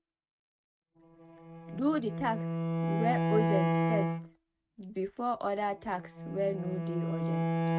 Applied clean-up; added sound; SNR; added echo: neural mask model RNNoise.